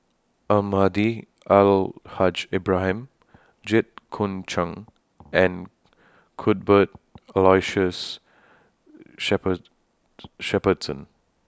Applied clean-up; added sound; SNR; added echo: none; none; none; none.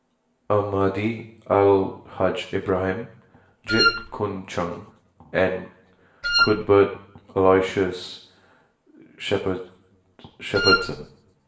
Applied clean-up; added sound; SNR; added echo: none; Wind instrument, woodwind instrument; -1 dB; reverberation time 0.7 s.